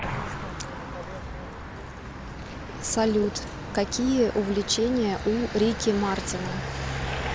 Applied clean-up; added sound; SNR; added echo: none; Waves, surf; 16 dB; none.